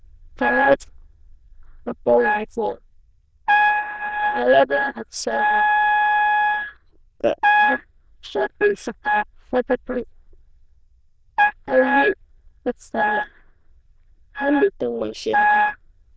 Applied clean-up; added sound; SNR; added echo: neural diffusion model UNIVERSE++.